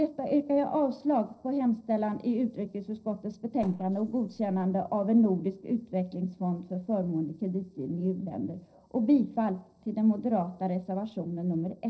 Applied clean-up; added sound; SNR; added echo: neural separator model SepFormer DNS4.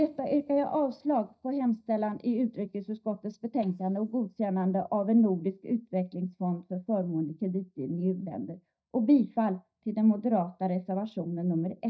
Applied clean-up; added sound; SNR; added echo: neural mask model DeepFilterNet 3.